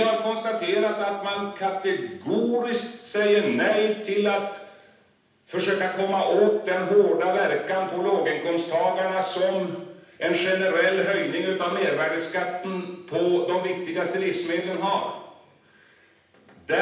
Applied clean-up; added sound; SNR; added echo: none; none; none; reverberation time 0.9 s.